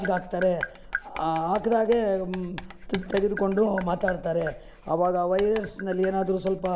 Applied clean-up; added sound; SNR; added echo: none; Tap + Writing; 13 dB; none.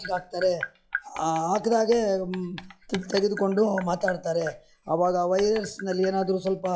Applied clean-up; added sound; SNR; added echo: classical method log-MMSE.